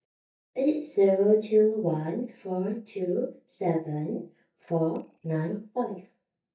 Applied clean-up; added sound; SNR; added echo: neural mask model DeepFilterNet 3.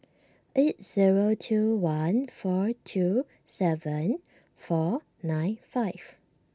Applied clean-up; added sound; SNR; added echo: none; none; none; none.